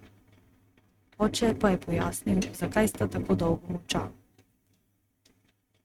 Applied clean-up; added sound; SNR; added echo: neural mask model RNNoise.